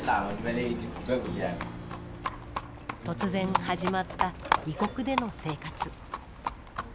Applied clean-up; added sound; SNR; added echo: none; Livestock, farm animals, working animals; 3 dB; none.